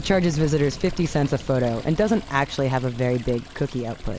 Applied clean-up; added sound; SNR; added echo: none; Trickle, dribble / Toilet flush + Fire; 16 dB; none.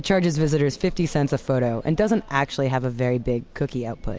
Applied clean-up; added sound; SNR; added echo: none; none; none; none.